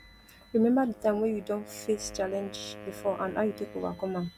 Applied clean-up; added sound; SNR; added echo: none; Wind instrument, woodwind instrument; 17 dB; none.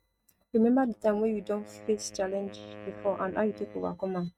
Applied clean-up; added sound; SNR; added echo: neural mask model RNNoise.